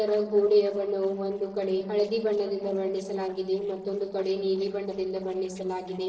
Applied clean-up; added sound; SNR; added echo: neural separator model SepFormer DNS4.